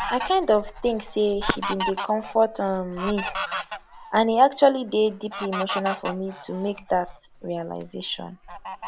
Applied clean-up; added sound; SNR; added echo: none; Fowl; 9 dB; none.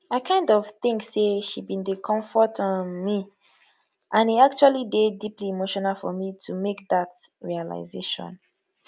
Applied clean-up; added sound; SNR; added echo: none; none; none; none.